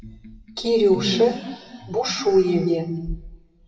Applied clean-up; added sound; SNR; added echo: classical method WPE with log-MMSE.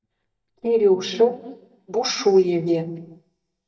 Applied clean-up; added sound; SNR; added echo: neural mask model DeepFilterNet 3.